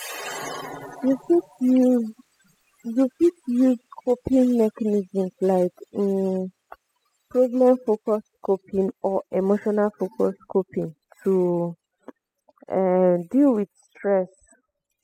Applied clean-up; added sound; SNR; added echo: classical method spectral subtraction.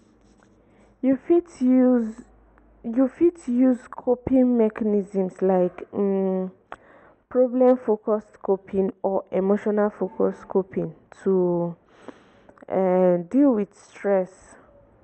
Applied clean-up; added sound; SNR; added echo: none; none; none; none.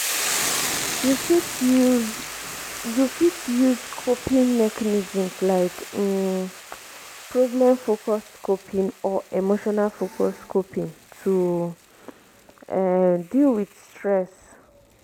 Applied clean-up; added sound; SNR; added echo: none; Boiling / Hiss; 10 dB; none.